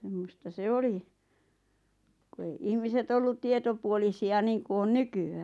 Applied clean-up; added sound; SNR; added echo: none; none; none; none.